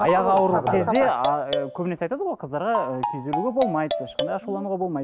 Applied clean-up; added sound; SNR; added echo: none; Marimba, xylophone; 5 dB; none.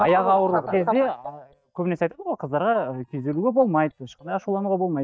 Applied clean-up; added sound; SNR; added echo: neural mask model DeepFilterNet 3.